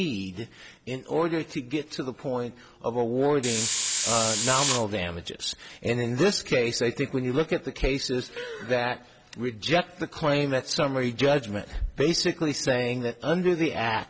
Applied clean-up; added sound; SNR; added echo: none; Hiss; 0 dB; none.